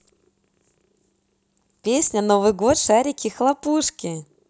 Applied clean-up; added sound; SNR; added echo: none; none; none; none.